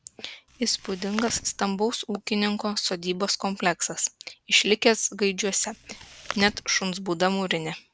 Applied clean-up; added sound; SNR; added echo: none; Chewing, mastication; 14 dB; none.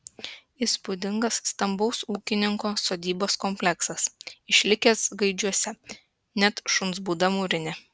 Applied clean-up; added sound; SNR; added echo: none; none; none; none.